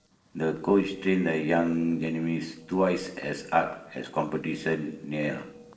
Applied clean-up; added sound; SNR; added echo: neural separator model SepFormer DNS4.